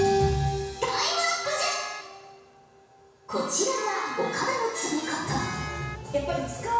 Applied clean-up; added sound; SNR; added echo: none; Wind instrument, woodwind instrument; 13 dB; reverberation time 1.1 s.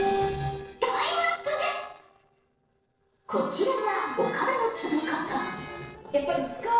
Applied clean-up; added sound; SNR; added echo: neural separator model SepFormer DNS4.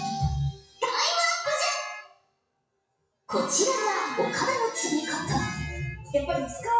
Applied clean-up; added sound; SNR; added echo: classical method WPE with log-MMSE.